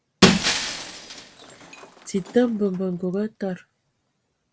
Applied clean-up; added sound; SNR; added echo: none; Shatter; -2 dB; none.